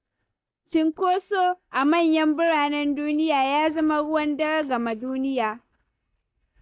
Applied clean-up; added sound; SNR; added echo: neural mask model DeepFilterNet 3.